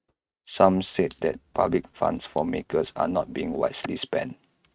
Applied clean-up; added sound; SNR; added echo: neural mask model RNNoise.